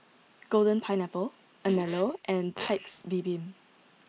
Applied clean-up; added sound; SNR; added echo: neural mask model Resemble Enhance denoiser.